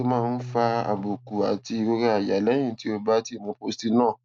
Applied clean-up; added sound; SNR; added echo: neural mask model RNNoise.